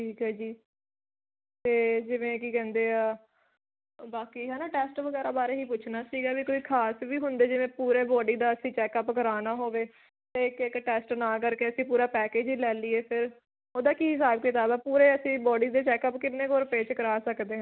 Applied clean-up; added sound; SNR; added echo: none; none; none; none.